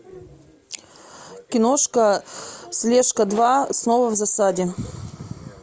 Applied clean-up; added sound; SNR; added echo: none; none; none; none.